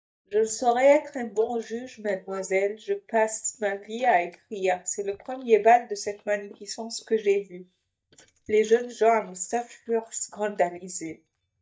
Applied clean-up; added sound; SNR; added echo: neural mask model DeepFilterNet 3.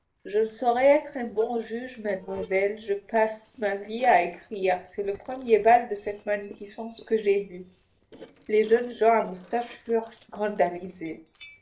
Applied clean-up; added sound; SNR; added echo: neural separator model SepFormer DNS4.